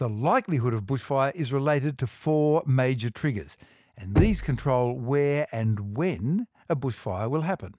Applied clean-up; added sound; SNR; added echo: none; Knock; 5 dB; none.